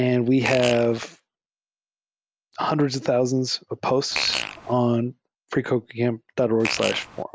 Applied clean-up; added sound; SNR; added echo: none; Fart; 6 dB; none.